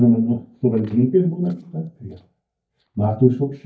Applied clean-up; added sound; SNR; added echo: neural mask model DeepFilterNet 3.